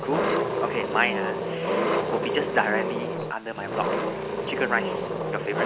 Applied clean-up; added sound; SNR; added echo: none; Engine; -2 dB; none.